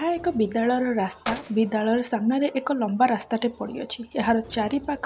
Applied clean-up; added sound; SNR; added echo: none; Keys jangling; 18 dB; none.